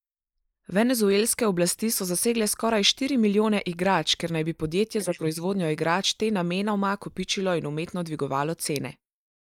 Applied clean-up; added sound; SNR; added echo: neural mask model Resemble Enhance denoiser.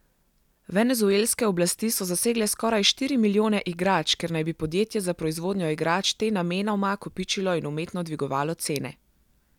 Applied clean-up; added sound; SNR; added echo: none; none; none; none.